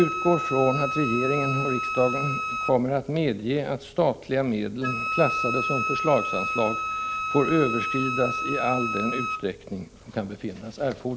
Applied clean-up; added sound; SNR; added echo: none; Wind instrument, woodwind instrument; 4 dB; none.